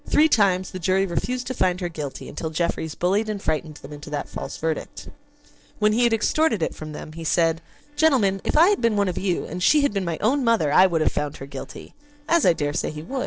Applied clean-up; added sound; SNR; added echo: neural separator model SepFormer DNS4.